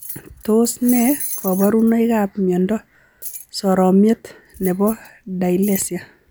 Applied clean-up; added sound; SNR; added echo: none; Keys jangling; 14 dB; none.